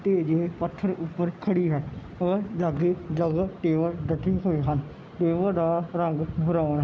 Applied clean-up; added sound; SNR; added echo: none; none; none; none.